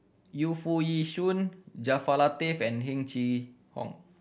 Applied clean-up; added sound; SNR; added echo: none; none; none; none.